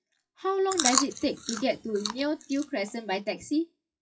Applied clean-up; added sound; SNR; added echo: classical method WPE with log-MMSE.